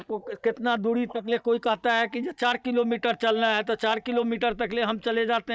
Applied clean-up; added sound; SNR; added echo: neural mask model DeepFilterNet 3.